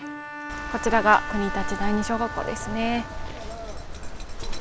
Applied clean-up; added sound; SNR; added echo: none; Bowed string instrument; 11 dB; none.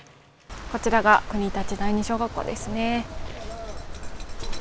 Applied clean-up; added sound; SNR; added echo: none; none; none; none.